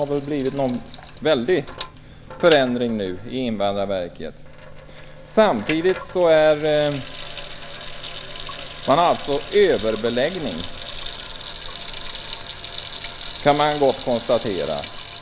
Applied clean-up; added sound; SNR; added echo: none; Sink (filling or washing) / Water tap, faucet; 8 dB; none.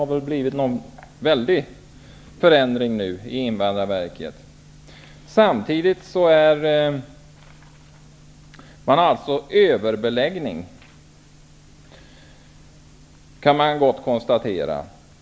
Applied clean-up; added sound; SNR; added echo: none; none; none; none.